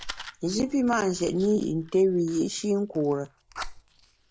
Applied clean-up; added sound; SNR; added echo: neural mask model Resemble Enhance denoiser.